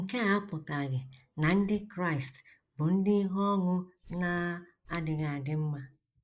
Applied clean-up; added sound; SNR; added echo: neural mask model Resemble Enhance denoiser.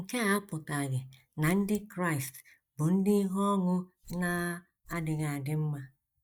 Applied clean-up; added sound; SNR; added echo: neural mask model DeepFilterNet 3.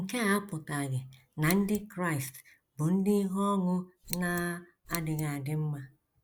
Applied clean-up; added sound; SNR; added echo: none; Scissors; 10 dB; none.